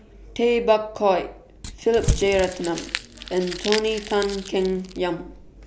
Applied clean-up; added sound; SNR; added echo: none; Crumpling, crinkling / Crushing; 7 dB; none.